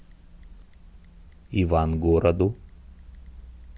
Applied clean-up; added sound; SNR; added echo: none; Bell; 19 dB; none.